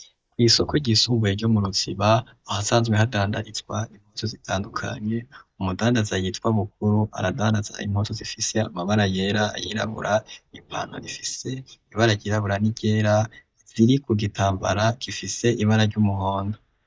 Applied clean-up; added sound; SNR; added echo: neural mask model DeepFilterNet 3.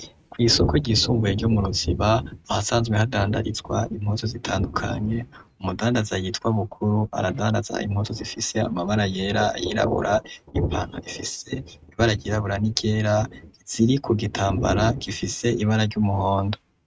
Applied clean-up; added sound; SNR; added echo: neural mask model RNNoise.